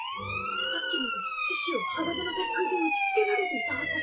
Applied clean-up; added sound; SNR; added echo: classical method WPE with log-MMSE.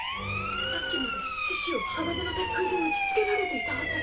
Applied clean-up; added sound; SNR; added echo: none; Siren; -1 dB; reverberation time 0.2 s.